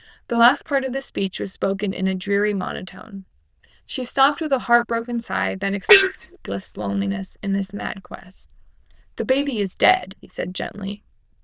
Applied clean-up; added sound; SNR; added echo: neural diffusion model UNIVERSE++.